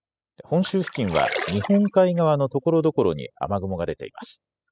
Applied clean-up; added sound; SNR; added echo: classical method spectral subtraction.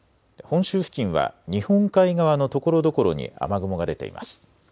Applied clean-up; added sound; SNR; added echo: none; none; none; none.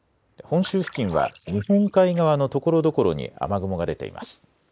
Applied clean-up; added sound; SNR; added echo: neural mask model Resemble Enhance denoiser.